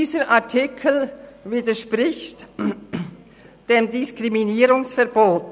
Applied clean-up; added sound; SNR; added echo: none; none; none; none.